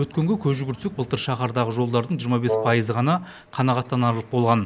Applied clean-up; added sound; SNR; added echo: none; Wind instrument, woodwind instrument; 4 dB; none.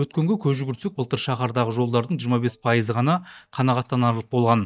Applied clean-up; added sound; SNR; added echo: neural mask model DeepFilterNet 3.